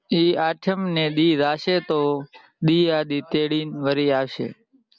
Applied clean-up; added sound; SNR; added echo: none; none; none; none.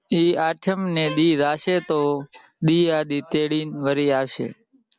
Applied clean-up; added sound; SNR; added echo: none; Bowed string instrument; 19 dB; none.